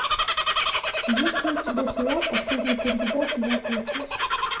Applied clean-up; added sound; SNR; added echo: none; Bird vocalization, bird call, bird song; -3 dB; reverberation time 0.4 s.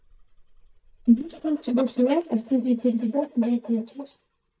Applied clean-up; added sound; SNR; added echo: neural mask model DeepFilterNet 3.